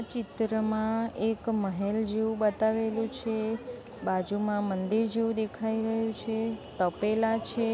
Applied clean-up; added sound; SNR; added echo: none; none; none; none.